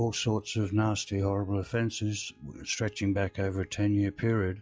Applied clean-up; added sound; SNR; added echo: classical method log-MMSE.